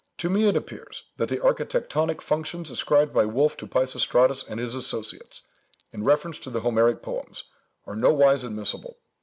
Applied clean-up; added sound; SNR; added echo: none; Chime; 7 dB; none.